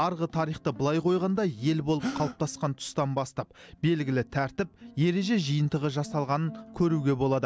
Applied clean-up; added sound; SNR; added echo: none; Gasp; 12 dB; none.